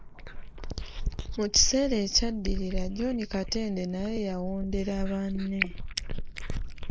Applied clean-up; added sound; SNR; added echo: neural mask model Resemble Enhance denoiser.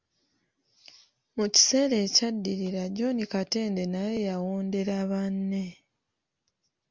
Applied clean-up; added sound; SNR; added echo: none; none; none; none.